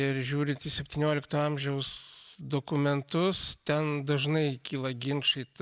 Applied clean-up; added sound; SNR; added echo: none; none; none; none.